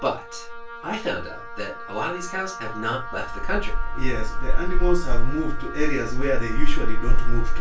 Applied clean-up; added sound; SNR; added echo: none; Wind instrument, woodwind instrument; 18 dB; reverberation time 0.2 s.